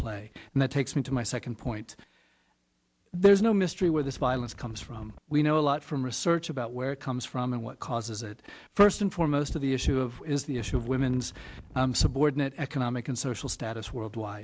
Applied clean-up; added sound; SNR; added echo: none; Wind; 15 dB; none.